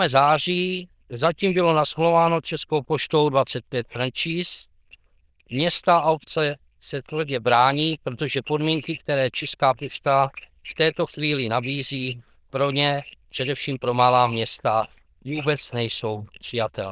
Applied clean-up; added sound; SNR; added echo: neural diffusion model UNIVERSE++.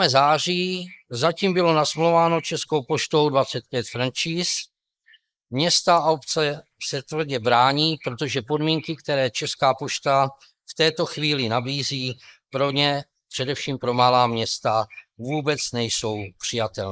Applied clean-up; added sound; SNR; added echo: neural mask model Resemble Enhance denoiser.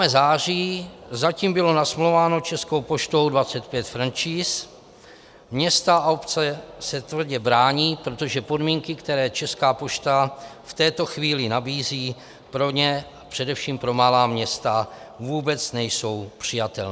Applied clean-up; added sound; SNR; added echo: none; none; none; none.